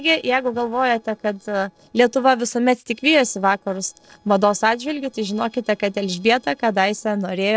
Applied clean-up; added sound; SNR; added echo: neural separator model SepFormer DNS4.